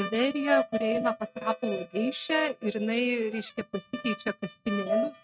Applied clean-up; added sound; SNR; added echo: neural mask model RNNoise.